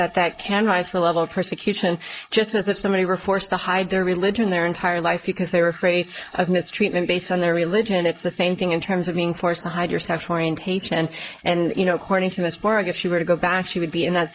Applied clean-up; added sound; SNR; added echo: neural mask model Resemble Enhance denoiser.